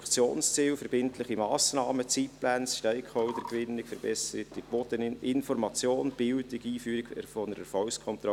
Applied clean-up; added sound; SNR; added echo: none; none; none; none.